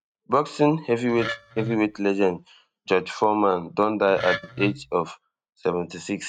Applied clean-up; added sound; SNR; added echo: neural mask model RNNoise.